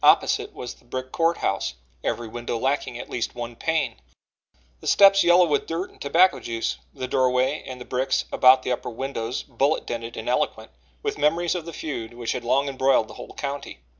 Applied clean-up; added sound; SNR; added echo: none; none; none; none.